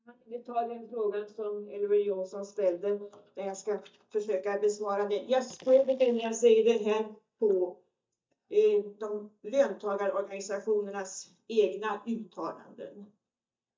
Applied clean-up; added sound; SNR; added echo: neural mask model DeepFilterNet 3.